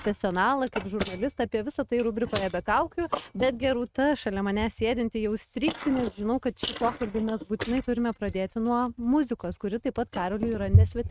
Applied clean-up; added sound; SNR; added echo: neural mask model RNNoise.